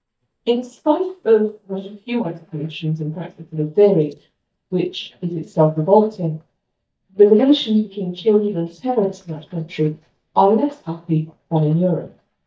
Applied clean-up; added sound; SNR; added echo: neural mask model DeepFilterNet 3.